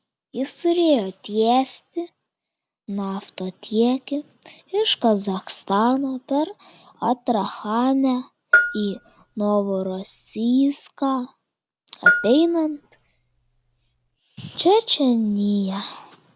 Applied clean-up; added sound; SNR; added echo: none; Bell; 2 dB; none.